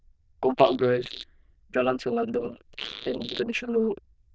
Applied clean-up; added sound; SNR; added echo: neural diffusion model UNIVERSE++.